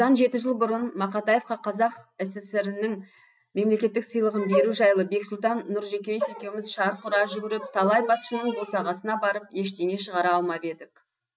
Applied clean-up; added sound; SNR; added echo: none; none; none; none.